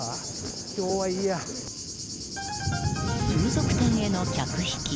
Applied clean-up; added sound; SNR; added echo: none; Thunder / Cricket; 0 dB; none.